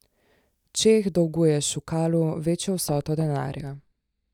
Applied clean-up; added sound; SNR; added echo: neural mask model DeepFilterNet 3.